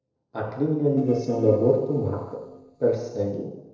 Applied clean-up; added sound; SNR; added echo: neural separator model SepFormer DNS4.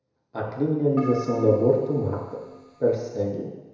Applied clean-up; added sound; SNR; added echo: none; Keyboard (musical); 11 dB; reverberation time 1.0 s.